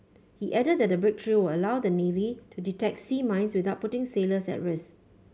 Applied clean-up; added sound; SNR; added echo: none; none; none; none.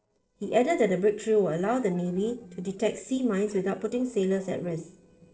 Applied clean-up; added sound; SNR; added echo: neural separator model SepFormer DNS4.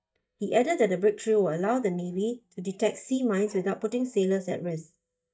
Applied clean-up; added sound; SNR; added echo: neural mask model DeepFilterNet 3.